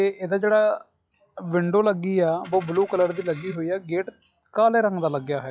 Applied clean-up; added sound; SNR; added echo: classical method log-MMSE.